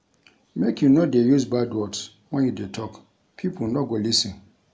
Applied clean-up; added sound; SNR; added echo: none; none; none; none.